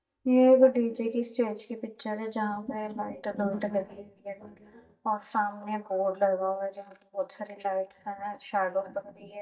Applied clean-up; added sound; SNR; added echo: neural mask model DeepFilterNet 3.